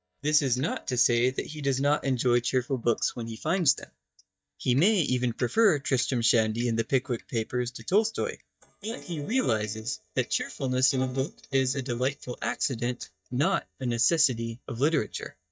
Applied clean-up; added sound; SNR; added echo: neural mask model DeepFilterNet 3.